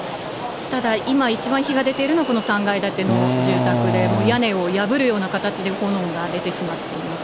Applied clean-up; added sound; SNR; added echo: none; none; none; none.